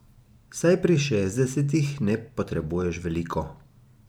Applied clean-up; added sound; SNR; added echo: none; none; none; none.